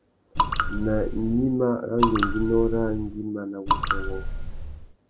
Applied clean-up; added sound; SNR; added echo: none; Raindrop / Drip; 0 dB; none.